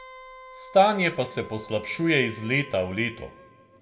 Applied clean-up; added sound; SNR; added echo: none; Wind instrument, woodwind instrument; 20 dB; reverberation time 1.0 s.